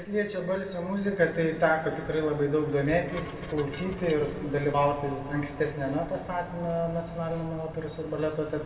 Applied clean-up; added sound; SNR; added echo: none; Dishes, pots, and pans; 19 dB; reverberation time 1.9 s.